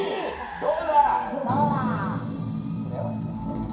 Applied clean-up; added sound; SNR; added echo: none; Car; 15 dB; reverberation time 0.5 s.